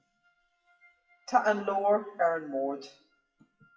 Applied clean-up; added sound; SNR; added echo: classical method WPE with log-MMSE.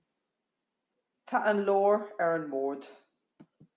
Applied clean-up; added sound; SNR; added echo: none; none; none; none.